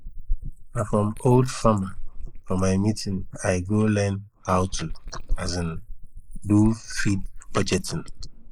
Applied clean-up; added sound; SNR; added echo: neural mask model Resemble Enhance denoiser.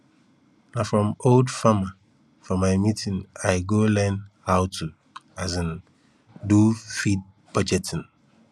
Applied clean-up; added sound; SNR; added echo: none; none; none; none.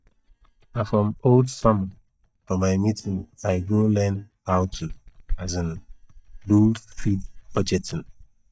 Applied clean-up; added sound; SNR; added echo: neural mask model DeepFilterNet 3.